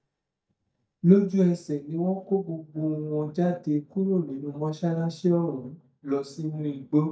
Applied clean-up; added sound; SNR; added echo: neural mask model DeepFilterNet 3.